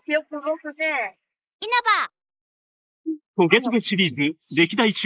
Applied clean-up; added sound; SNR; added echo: neural mask model Resemble Enhance denoiser.